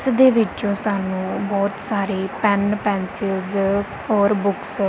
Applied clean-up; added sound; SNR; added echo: none; none; none; none.